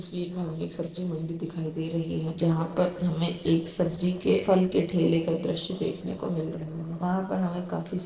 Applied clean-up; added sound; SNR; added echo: neural separator model SepFormer DNS4.